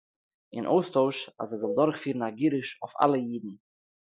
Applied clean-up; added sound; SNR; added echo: neural mask model Resemble Enhance denoiser.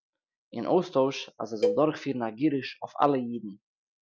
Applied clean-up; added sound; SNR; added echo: none; Cowbell; 5 dB; none.